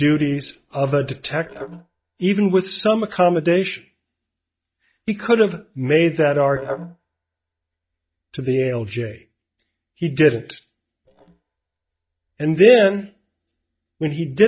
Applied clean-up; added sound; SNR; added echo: neural mask model DeepFilterNet 3.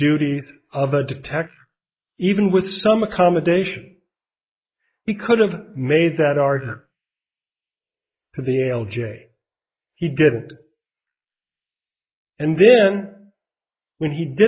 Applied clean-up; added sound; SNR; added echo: neural mask model Resemble Enhance denoiser.